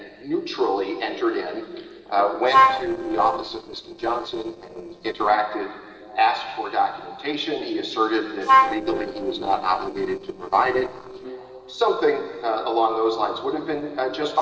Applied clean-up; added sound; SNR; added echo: neural separator model SepFormer DNS4.